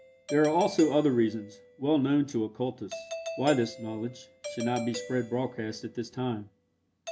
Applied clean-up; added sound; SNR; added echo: none; Doorbell; 13 dB; none.